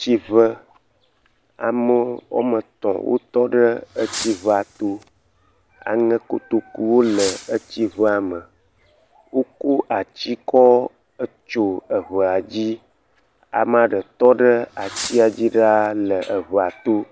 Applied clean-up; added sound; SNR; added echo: none; Fireworks; 16 dB; none.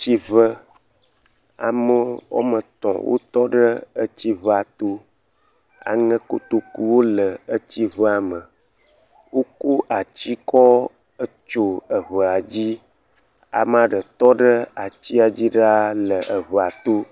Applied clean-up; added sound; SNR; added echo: none; none; none; none.